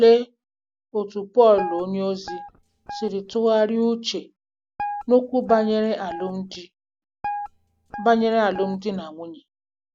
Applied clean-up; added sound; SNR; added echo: none; Guitar; 12 dB; none.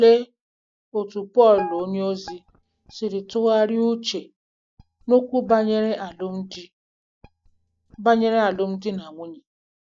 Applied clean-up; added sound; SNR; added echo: neural mask model DeepFilterNet 3.